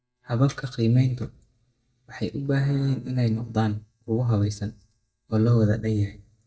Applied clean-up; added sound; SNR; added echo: neural mask model DeepFilterNet 3.